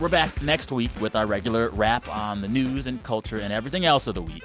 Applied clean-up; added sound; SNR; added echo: none; none; none; none.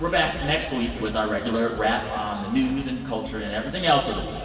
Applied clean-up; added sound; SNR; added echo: none; none; none; reverberation time 2.3 s.